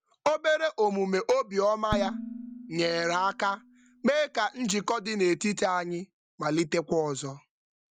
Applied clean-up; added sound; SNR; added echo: none; Dishes, pots, and pans; 12 dB; none.